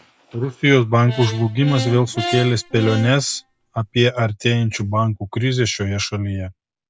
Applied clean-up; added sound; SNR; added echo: none; Brass instrument; 11 dB; none.